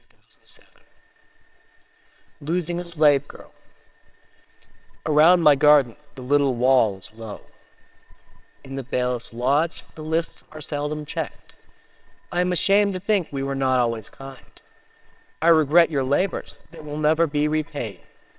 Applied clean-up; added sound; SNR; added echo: neural separator model SepFormer WHAMR!.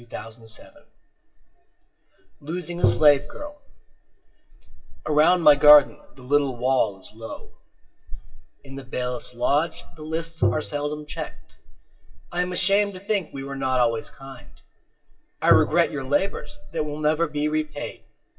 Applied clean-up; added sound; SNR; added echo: classical method WPE with log-MMSE.